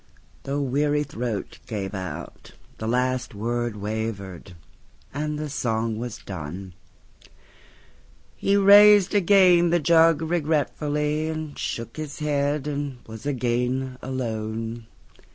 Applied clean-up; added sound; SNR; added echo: none; none; none; none.